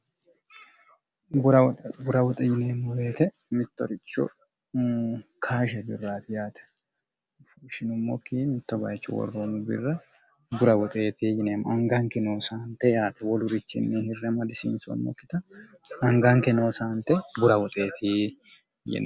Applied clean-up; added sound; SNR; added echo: none; none; none; none.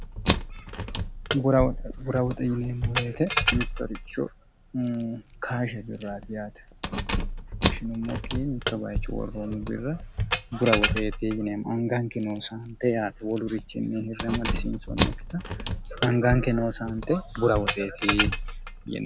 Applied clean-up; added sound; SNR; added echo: none; Keys jangling; 1 dB; none.